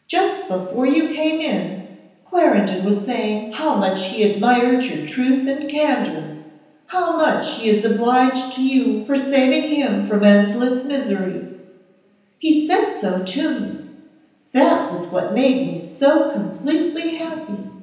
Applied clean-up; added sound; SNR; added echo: none; none; none; reverberation time 0.9 s.